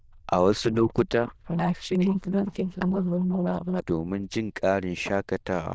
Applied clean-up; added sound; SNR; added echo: neural diffusion model UNIVERSE++.